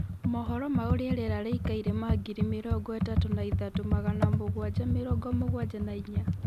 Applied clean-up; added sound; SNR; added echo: none; Computer keyboard; -4 dB; none.